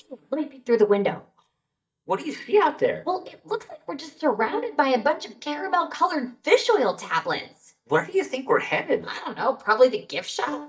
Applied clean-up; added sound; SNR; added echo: neural mask model DeepFilterNet 3.